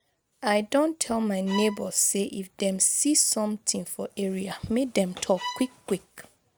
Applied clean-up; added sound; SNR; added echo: none; Bowed string instrument; 13 dB; none.